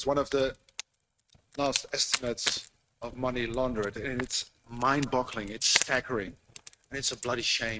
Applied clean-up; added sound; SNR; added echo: neural mask model RNNoise.